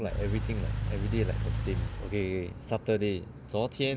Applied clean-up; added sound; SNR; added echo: none; Engine / Car; 1 dB; none.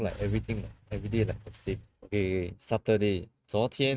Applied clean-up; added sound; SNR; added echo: neural mask model RNNoise.